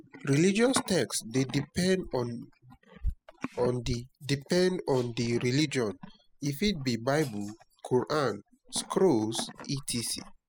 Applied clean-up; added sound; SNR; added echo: classical method spectral subtraction.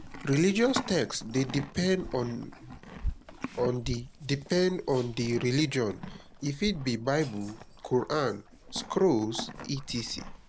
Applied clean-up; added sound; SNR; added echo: none; Livestock, farm animals, working animals; 12 dB; none.